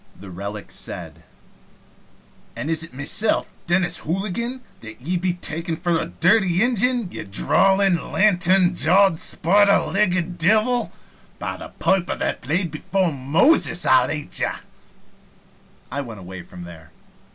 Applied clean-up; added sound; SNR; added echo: none; none; none; none.